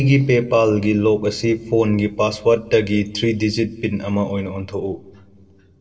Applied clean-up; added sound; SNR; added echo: neural separator model SepFormer DNS4.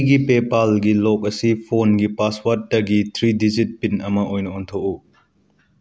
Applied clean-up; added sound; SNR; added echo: none; none; none; none.